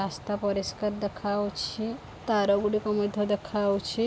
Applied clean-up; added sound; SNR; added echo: none; none; none; none.